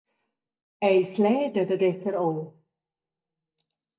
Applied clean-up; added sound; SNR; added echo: neural mask model DeepFilterNet 3.